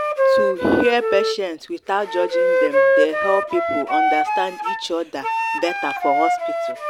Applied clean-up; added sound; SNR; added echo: none; Wind instrument, woodwind instrument; -3 dB; none.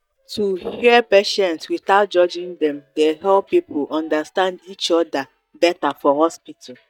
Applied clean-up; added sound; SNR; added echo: neural mask model DeepFilterNet 3.